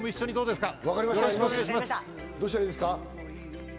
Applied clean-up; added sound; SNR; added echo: none; none; none; none.